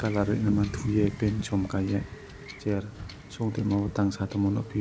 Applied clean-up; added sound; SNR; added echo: none; Wind / Ocean / Boat, Water vehicle; 10 dB; none.